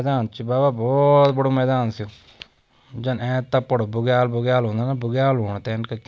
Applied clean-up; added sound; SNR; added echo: none; none; none; none.